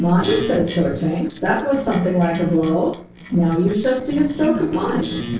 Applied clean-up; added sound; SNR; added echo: neural separator model SepFormer DNS4.